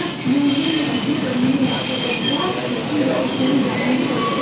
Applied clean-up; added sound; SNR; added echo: none; Subway, metro, underground; 0 dB; reverberation time 0.5 s.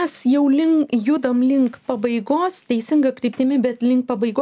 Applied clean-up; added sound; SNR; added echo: none; none; none; none.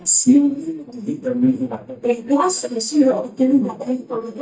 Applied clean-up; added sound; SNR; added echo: neural mask model DeepFilterNet 3.